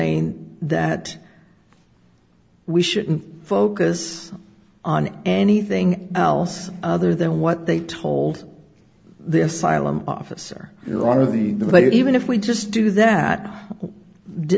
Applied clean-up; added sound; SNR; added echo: none; none; none; none.